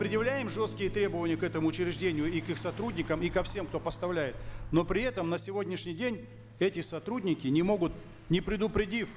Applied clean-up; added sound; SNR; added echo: none; Engine / Car + Electric guitar / Strum; 11 dB; none.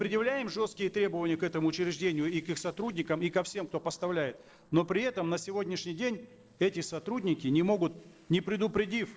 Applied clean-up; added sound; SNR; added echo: neural separator model SepFormer DNS4.